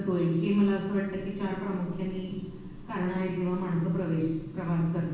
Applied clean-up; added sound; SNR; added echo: none; Bird vocalization, bird call, bird song; 20 dB; reverberation time 1.2 s.